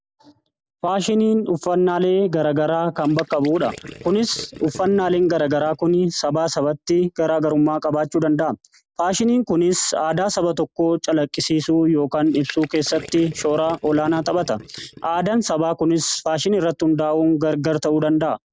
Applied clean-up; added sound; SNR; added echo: none; Gurgling; 18 dB; none.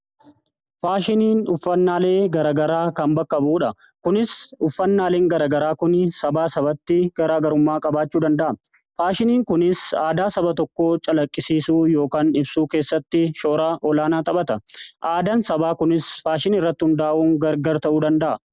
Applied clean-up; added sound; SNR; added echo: none; none; none; none.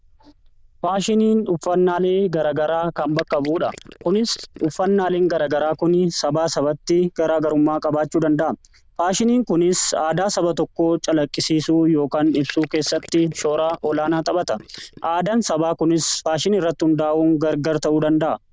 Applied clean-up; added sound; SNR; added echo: neural diffusion model UNIVERSE++.